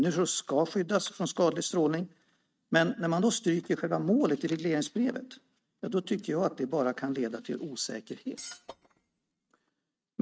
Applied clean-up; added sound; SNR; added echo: neural mask model RNNoise.